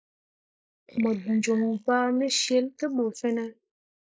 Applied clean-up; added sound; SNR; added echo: neural mask model Resemble Enhance denoiser.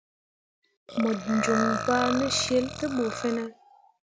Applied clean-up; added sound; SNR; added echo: none; Burping, eructation; 4 dB; none.